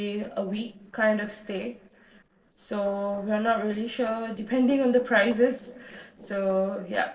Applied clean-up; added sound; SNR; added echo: neural separator model SepFormer DNS4.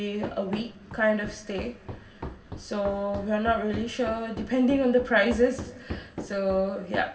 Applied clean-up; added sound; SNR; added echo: none; Run; 12 dB; reverberation time 2.1 s.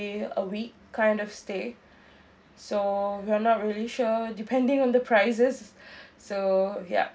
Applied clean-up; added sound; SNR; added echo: none; none; none; none.